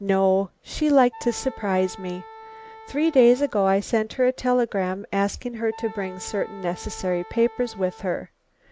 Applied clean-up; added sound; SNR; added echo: none; Wind instrument, woodwind instrument; 20 dB; none.